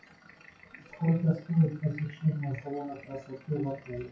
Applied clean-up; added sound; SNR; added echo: classical method WPE with log-MMSE.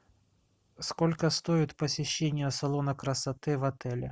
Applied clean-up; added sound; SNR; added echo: none; none; none; none.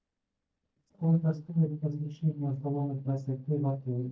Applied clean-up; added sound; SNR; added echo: neural mask model DeepFilterNet 3.